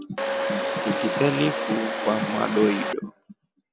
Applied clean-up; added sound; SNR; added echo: none; Domestic sounds, home sounds; 0 dB; none.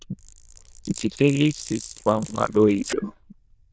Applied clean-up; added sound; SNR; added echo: neural diffusion model UNIVERSE++.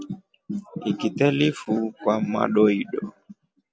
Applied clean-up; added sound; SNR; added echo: none; none; none; none.